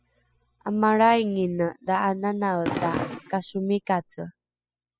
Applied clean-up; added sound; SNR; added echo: classical method spectral subtraction.